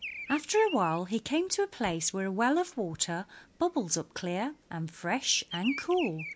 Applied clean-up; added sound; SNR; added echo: none; Bird vocalization, bird call, bird song; 15 dB; none.